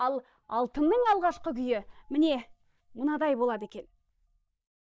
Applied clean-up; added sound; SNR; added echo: neural mask model DeepFilterNet 3.